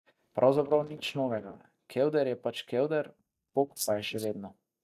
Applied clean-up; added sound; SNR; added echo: neural mask model DeepFilterNet 3.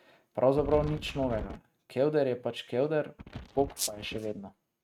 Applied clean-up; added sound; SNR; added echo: neural mask model RNNoise.